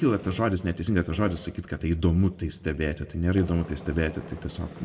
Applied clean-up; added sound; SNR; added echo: none; Tools; 19 dB; reverberation time 0.7 s.